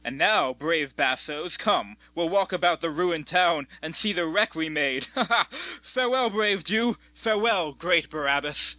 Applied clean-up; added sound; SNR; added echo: none; none; none; none.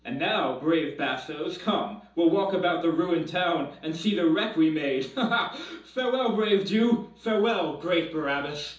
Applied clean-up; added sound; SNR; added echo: none; none; none; reverberation time 0.6 s.